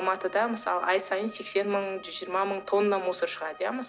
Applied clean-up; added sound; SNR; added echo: none; Bowed string instrument; 20 dB; none.